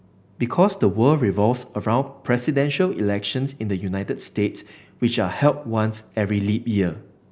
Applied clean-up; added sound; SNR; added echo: none; none; none; none.